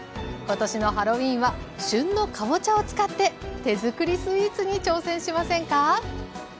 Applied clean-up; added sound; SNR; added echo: none; none; none; none.